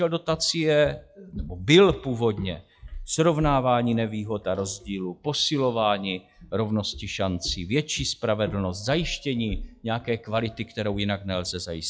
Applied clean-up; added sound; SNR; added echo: classical method log-MMSE.